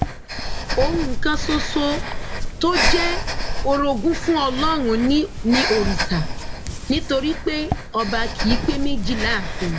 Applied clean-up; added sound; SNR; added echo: none; Breathing; 1 dB; none.